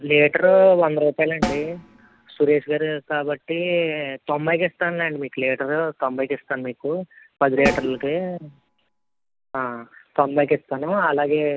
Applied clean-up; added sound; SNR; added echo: none; Snare drum; 10 dB; none.